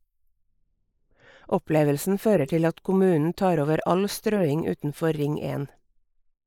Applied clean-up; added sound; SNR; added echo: neural mask model Resemble Enhance denoiser.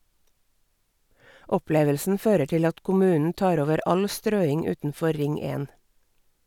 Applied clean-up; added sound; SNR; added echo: none; none; none; none.